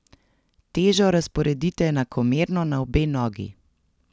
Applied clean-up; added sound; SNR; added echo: none; none; none; none.